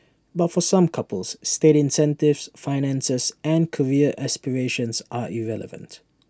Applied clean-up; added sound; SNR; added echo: none; none; none; none.